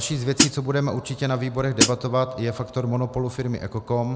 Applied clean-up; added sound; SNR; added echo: none; Hi-hat; -4 dB; none.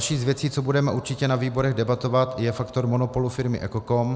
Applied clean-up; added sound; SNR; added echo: none; none; none; none.